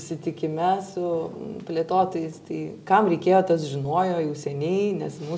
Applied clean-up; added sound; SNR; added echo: none; none; none; none.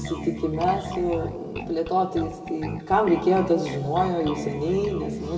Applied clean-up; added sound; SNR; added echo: none; Bass guitar; 10 dB; reverberation time 1.9 s.